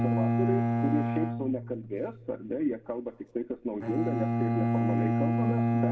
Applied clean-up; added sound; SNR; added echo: none; Bowed string instrument; -4 dB; reverberation time 0.3 s.